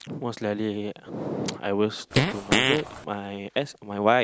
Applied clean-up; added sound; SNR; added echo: none; Fart; -3 dB; none.